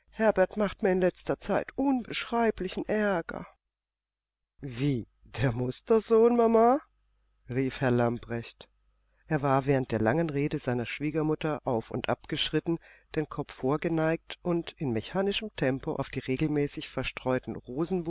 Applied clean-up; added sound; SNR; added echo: none; none; none; none.